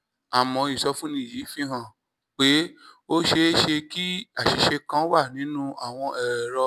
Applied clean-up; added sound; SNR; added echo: none; none; none; none.